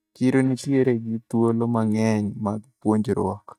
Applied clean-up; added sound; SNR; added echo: neural mask model DeepFilterNet 3.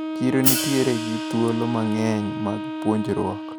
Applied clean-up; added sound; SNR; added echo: none; Wind instrument, woodwind instrument + Hi-hat; 3 dB; none.